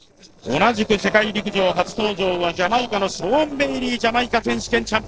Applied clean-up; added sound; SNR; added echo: neural separator model SepFormer DNS4.